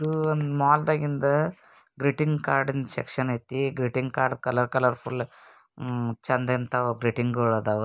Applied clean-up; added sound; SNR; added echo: none; none; none; none.